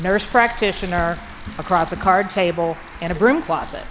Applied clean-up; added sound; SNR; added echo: none; Bicycle + Traffic noise, roadway noise; 13 dB; none.